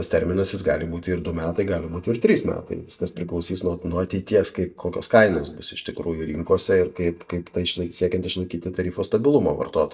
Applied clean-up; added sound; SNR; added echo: neural mask model DeepFilterNet 3.